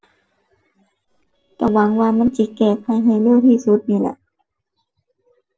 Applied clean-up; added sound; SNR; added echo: neural separator model SepFormer DNS4.